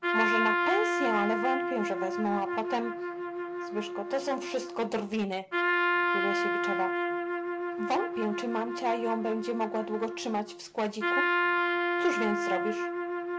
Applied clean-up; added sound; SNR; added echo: none; Trumpet; -2 dB; none.